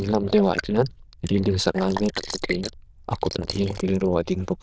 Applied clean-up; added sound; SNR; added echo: neural diffusion model UNIVERSE++.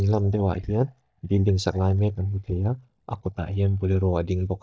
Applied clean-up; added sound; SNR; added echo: neural mask model DeepFilterNet 3.